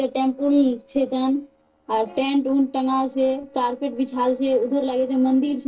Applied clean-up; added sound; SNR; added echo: neural separator model SepFormer DNS4.